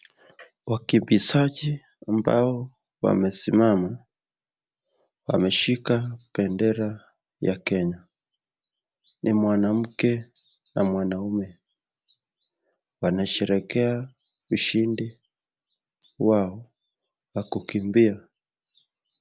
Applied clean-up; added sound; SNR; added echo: none; none; none; none.